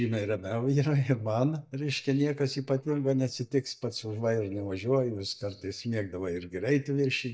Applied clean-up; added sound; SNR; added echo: neural mask model DeepFilterNet 3.